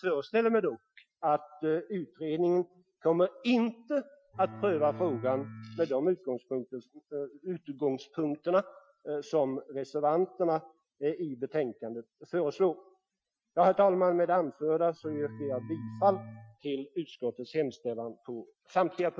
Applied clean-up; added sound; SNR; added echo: classical method Wiener filter.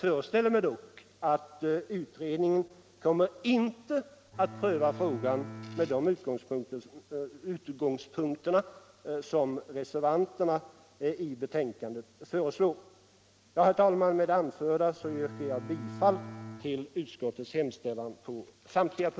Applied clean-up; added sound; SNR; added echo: none; Bowed string instrument; 12 dB; none.